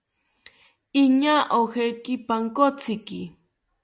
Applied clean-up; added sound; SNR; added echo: none; none; none; none.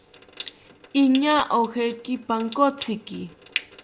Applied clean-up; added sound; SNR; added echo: none; Trickle, dribble / Sink (filling or washing) / Water tap, faucet; 14 dB; none.